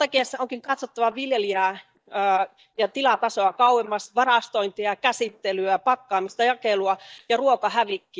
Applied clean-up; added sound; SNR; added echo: neural mask model DeepFilterNet 3.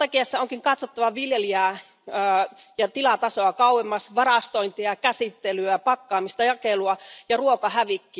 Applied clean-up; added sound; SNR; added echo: none; none; none; none.